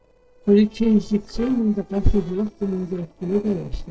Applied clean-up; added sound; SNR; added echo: neural separator model SepFormer DNS4.